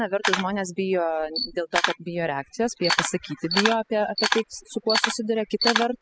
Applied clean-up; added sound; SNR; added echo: classical method spectral subtraction.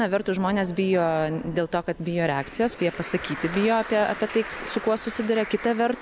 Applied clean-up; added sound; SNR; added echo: none; none; none; none.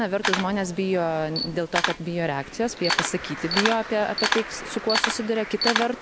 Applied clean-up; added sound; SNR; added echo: none; Camera; 3 dB; none.